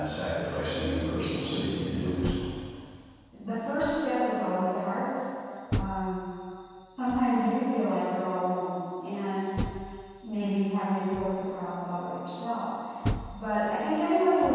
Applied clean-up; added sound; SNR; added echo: none; Door; 11 dB; reverberation time 2.1 s.